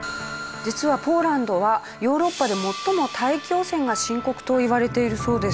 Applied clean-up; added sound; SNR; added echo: none; none; none; none.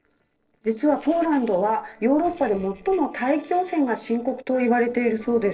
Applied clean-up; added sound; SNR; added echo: neural separator model SepFormer DNS4.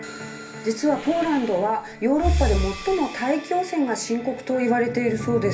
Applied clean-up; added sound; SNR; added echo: none; Breathing; 4 dB; reverberation time 0.3 s.